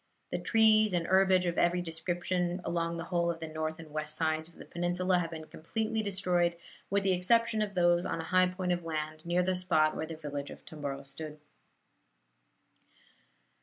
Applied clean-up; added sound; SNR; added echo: none; none; none; none.